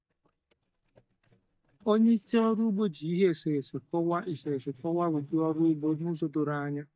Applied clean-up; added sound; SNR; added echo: neural mask model DeepFilterNet 3.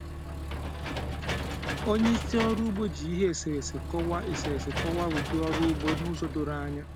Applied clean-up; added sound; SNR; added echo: none; Engine / Mechanisms; 3 dB; none.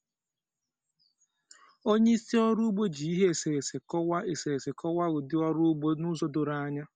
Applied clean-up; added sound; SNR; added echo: none; none; none; none.